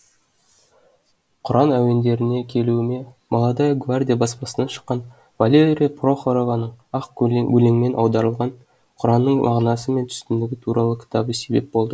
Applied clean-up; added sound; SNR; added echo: none; none; none; none.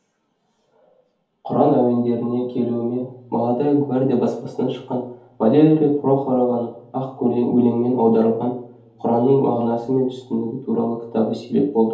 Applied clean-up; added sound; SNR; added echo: none; none; none; reverberation time 0.6 s.